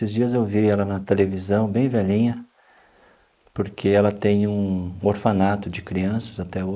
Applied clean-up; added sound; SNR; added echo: neural mask model Resemble Enhance denoiser.